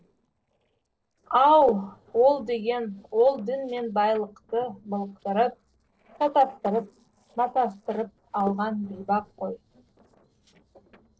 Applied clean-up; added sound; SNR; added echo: neural separator model SepFormer DNS4.